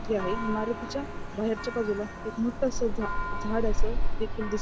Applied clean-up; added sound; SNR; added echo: none; Church bell; -3 dB; none.